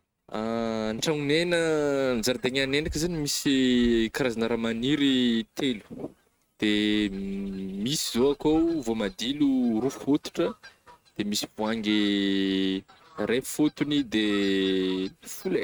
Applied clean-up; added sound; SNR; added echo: neural mask model RNNoise.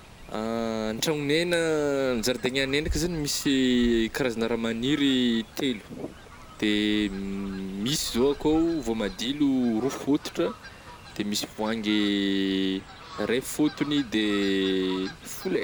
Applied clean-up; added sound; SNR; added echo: none; Fowl; 16 dB; none.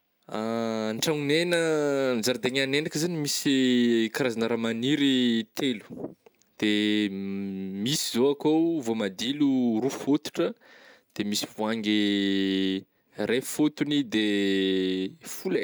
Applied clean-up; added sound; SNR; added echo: none; none; none; none.